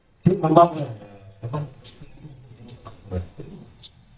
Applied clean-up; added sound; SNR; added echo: neural mask model DeepFilterNet 3.